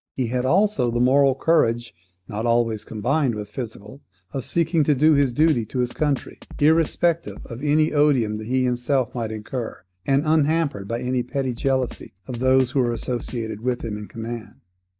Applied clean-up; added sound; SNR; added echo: neural mask model DeepFilterNet 3.